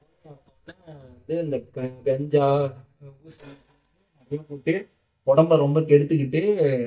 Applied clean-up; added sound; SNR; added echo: neural mask model DeepFilterNet 3.